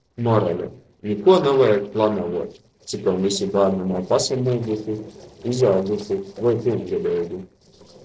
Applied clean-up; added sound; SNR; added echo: neural separator model SepFormer DNS4.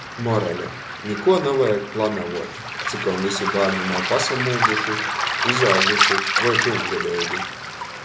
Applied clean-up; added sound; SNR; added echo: none; Waves, surf; 0 dB; none.